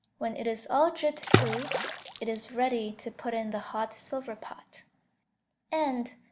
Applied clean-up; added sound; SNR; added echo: none; Water / Splash, splatter; 0 dB; none.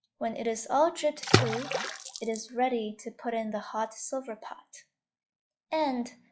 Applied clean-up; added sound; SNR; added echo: classical method log-MMSE.